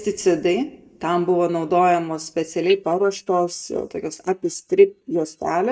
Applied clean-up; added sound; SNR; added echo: neural mask model DeepFilterNet 3.